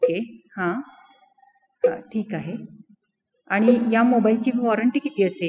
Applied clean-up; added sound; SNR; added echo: classical method spectral subtraction.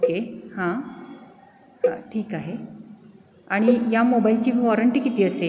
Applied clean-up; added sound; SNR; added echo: none; Cowbell; 8 dB; none.